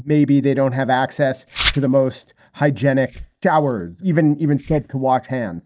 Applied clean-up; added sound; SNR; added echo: neural mask model DeepFilterNet 3.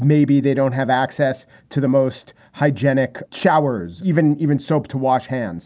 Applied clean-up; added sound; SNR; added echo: none; none; none; none.